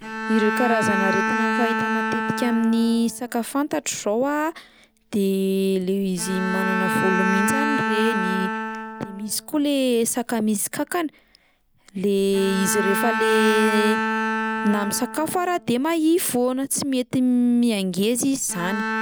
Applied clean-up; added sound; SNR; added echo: none; Bowed string instrument; 4 dB; none.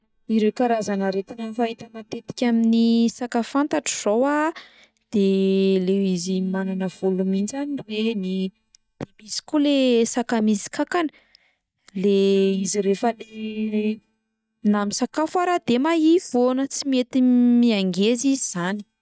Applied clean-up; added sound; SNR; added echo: neural mask model DeepFilterNet 3.